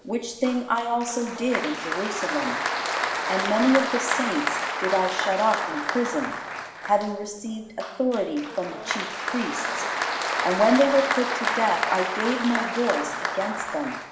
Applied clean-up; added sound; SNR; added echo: none; Applause; 3 dB; reverberation time 0.9 s.